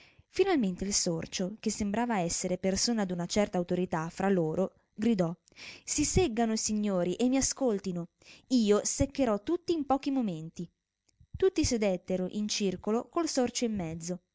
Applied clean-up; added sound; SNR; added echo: none; none; none; none.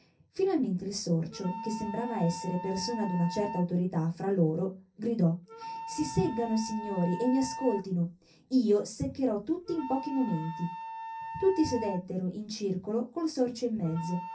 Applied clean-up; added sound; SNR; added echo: none; Wind instrument, woodwind instrument; 12 dB; reverberation time 0.3 s.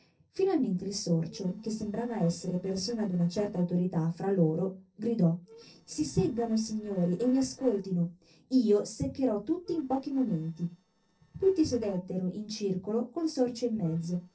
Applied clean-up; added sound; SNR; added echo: neural separator model SepFormer DNS4.